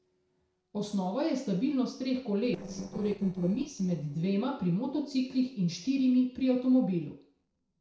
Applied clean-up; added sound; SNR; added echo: neural separator model SepFormer DNS4.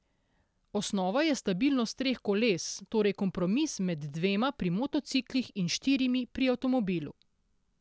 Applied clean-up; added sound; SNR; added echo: none; none; none; none.